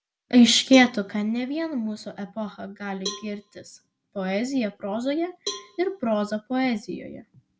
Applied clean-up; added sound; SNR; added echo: none; Cowbell; 16 dB; none.